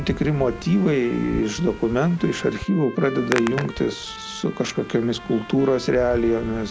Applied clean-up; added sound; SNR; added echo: none; Trumpet + Hands; 13 dB; none.